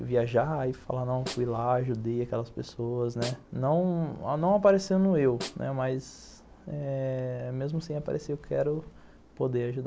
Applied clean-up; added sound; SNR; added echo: none; Snare drum; 16 dB; none.